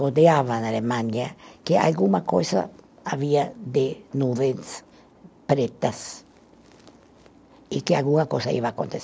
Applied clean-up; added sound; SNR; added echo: none; none; none; none.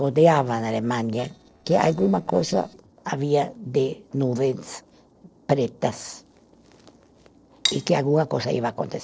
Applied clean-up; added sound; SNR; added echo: neural separator model SepFormer DNS4.